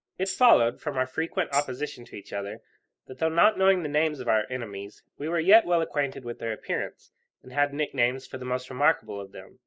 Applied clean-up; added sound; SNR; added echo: neural mask model Resemble Enhance denoiser.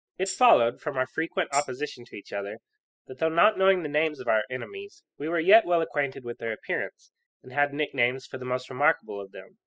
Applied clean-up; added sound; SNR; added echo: classical method spectral subtraction.